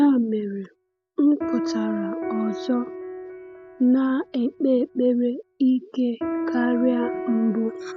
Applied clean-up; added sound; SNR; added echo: none; Piano; 9 dB; none.